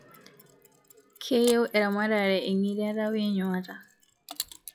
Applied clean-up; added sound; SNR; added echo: classical method log-MMSE.